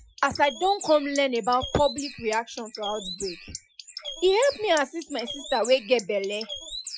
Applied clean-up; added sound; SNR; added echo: classical method Wiener filter.